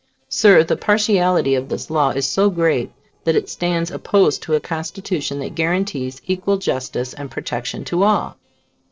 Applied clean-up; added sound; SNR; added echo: neural separator model SepFormer DNS4.